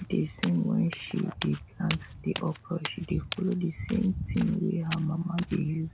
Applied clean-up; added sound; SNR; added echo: none; Walk, footsteps; 10 dB; none.